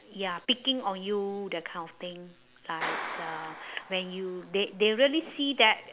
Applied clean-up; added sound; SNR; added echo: none; Clapping; 13 dB; none.